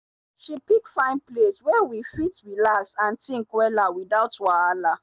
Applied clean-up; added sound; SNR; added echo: none; none; none; none.